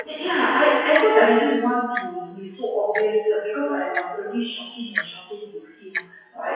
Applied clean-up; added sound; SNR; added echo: classical method WPE with log-MMSE.